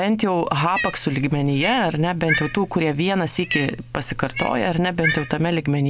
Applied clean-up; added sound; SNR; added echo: none; Cat; 9 dB; none.